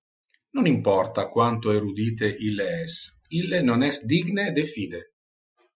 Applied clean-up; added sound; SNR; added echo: classical method Wiener filter.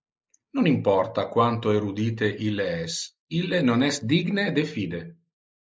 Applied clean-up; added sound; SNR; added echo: neural mask model Resemble Enhance denoiser.